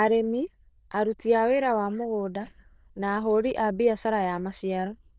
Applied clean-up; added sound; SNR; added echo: neural diffusion model UNIVERSE++.